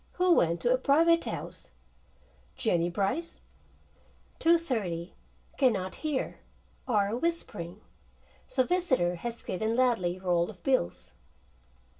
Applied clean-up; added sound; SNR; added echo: none; none; none; reverberation time 0.2 s.